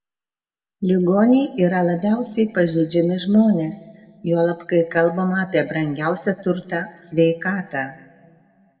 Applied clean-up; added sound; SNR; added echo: none; none; none; reverberation time 1.1 s.